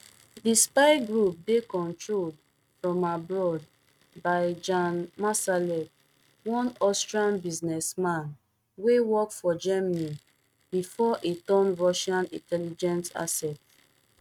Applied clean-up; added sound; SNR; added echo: neural mask model RNNoise.